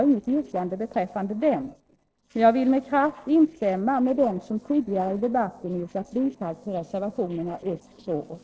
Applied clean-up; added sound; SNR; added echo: neural separator model SepFormer DNS4.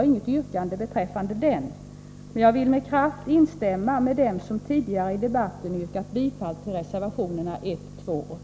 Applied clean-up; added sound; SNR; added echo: none; none; none; none.